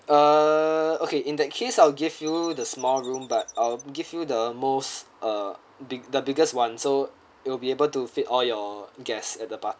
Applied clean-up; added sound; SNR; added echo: none; Chirp, tweet; 19 dB; none.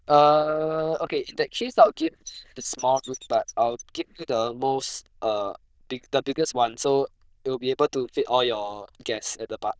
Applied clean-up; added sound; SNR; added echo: neural diffusion model UNIVERSE++.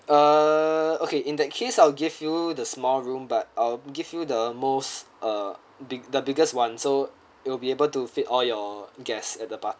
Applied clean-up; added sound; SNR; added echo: none; none; none; none.